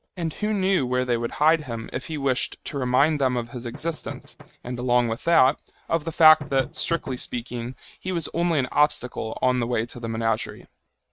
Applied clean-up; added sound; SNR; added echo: neural mask model RNNoise.